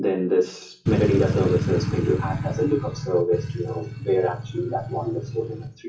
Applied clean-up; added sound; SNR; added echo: classical method WPE with log-MMSE.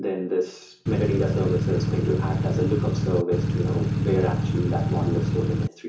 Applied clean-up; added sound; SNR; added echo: none; Engine / Truck / Car; -4 dB; reverberation time 0.7 s.